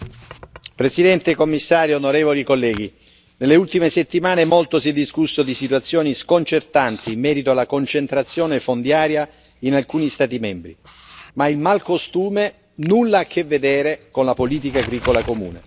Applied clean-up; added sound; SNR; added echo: none; Writing; 20 dB; none.